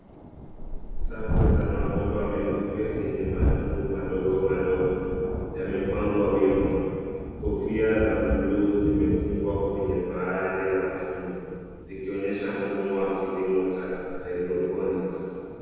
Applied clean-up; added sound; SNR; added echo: none; Thunderstorm; 4 dB; reverberation time 2.1 s.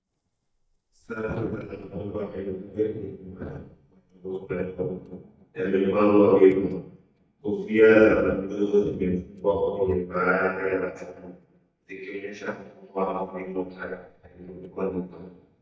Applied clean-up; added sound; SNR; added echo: neural mask model DeepFilterNet 3.